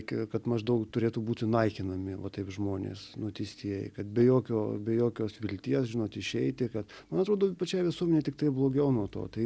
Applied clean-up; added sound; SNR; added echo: none; none; none; none.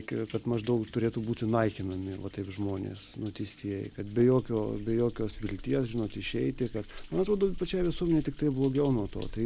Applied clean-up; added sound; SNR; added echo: none; Thunder; 13 dB; none.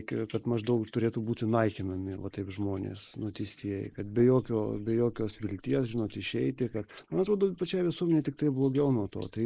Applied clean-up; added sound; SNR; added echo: neural mask model Resemble Enhance denoiser.